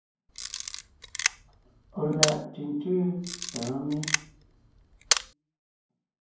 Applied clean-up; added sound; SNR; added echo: none; Camera; -1 dB; reverberation time 0.9 s.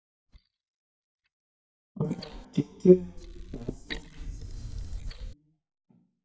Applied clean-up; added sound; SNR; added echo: neural mask model DeepFilterNet 3.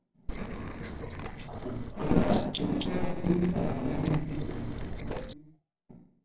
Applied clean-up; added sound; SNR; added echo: neural separator model SepFormer DNS4.